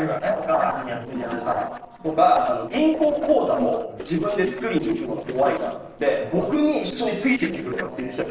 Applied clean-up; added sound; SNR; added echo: neural separator model SepFormer DNS4.